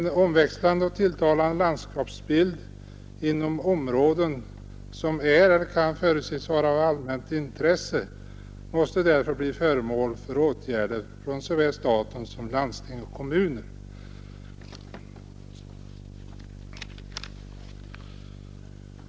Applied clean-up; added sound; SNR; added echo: none; none; none; none.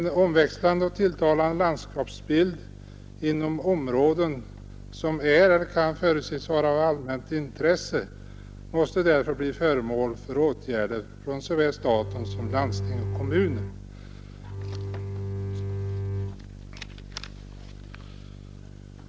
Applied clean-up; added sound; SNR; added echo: none; Bowed string instrument; 6 dB; none.